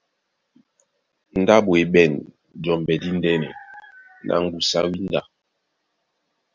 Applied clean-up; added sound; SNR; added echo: none; none; none; none.